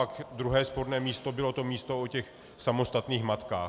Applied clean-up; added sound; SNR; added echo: none; none; none; none.